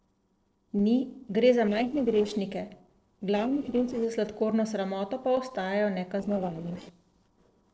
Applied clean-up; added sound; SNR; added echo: neural separator model SepFormer DNS4.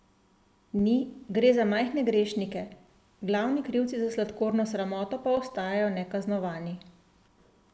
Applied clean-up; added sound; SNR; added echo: none; none; none; none.